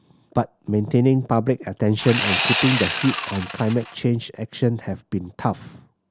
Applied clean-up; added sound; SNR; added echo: none; Sawing; 0 dB; none.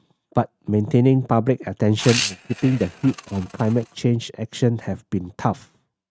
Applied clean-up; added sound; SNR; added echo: neural mask model RNNoise.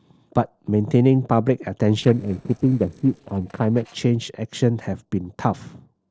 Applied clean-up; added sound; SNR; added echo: neural separator model SepFormer DNS4.